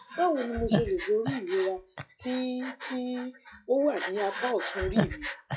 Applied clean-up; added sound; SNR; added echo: classical method log-MMSE.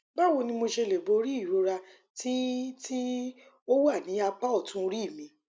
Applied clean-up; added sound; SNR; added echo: none; none; none; none.